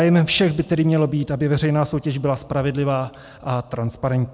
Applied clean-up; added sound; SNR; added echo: none; none; none; none.